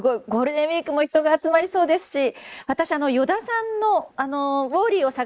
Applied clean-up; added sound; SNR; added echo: neural mask model Resemble Enhance denoiser.